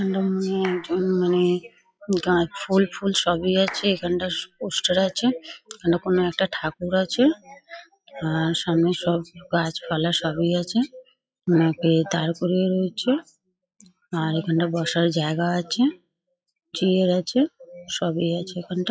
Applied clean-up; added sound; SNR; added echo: classical method log-MMSE.